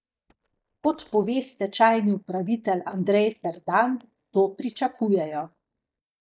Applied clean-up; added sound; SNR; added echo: neural mask model DeepFilterNet 3.